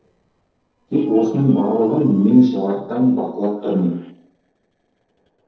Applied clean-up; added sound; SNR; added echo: neural separator model SepFormer DNS4.